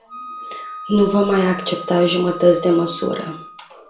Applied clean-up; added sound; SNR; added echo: none; Wind instrument, woodwind instrument; 14 dB; reverberation time 0.4 s.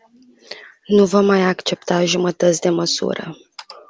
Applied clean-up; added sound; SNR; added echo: none; none; none; none.